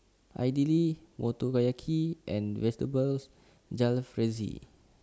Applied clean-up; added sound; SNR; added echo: none; none; none; none.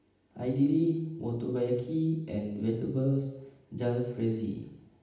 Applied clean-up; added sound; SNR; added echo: none; none; none; reverberation time 0.8 s.